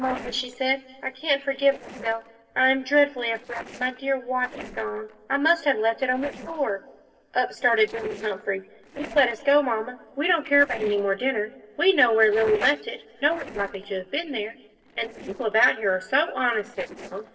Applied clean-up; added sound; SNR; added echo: neural separator model SepFormer DNS4.